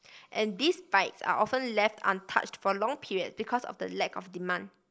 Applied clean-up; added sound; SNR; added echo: neural mask model Resemble Enhance denoiser.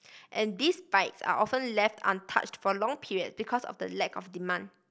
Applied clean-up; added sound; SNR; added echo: none; none; none; none.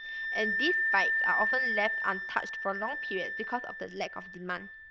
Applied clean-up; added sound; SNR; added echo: neural diffusion model UNIVERSE++.